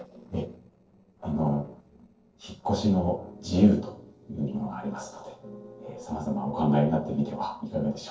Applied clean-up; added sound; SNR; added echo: neural separator model SepFormer DNS4.